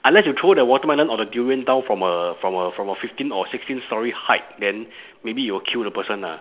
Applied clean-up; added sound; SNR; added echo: none; none; none; none.